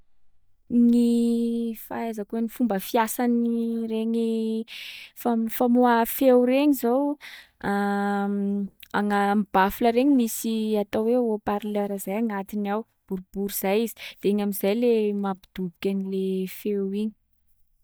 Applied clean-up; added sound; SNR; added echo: neural mask model DeepFilterNet 3.